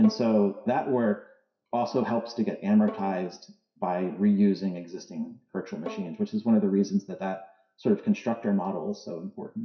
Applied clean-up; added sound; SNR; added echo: classical method WPE with log-MMSE.